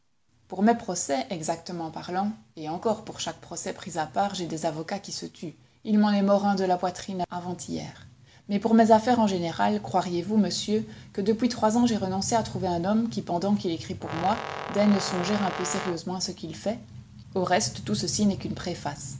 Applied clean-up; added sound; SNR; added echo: none; Brass instrument; 8 dB; none.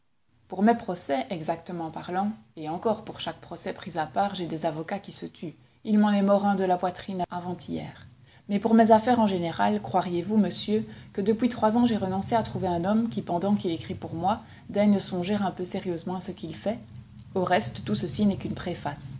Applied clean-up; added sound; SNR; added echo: none; none; none; none.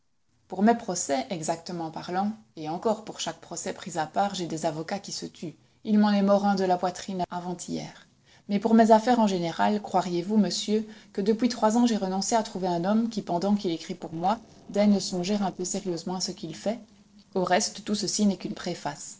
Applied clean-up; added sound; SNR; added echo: neural separator model SepFormer DNS4.